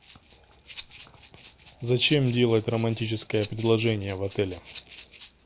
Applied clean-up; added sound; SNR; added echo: none; Rattle (instrument); 17 dB; none.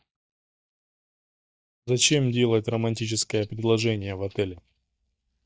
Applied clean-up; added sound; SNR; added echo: neural mask model DeepFilterNet 3.